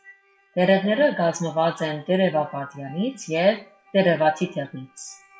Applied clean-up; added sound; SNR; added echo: classical method WPE with log-MMSE.